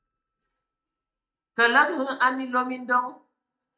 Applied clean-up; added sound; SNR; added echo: neural mask model DeepFilterNet 3.